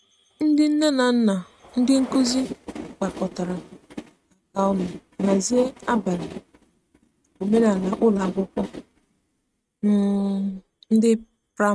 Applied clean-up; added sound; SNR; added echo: neural mask model RNNoise.